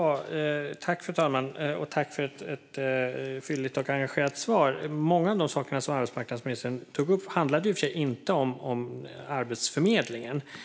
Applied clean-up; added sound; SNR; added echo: none; none; none; none.